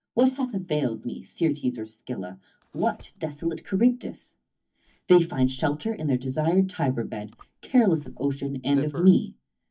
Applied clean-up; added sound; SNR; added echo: neural mask model DeepFilterNet 3.